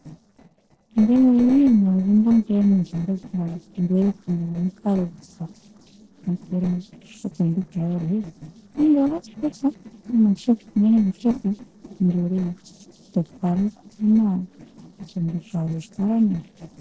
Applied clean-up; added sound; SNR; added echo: neural separator model SepFormer DNS4.